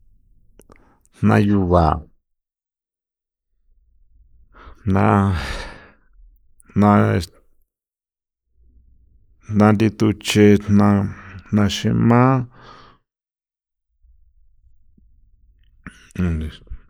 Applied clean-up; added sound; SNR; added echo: neural mask model Resemble Enhance denoiser.